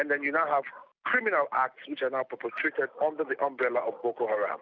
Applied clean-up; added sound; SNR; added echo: none; none; none; none.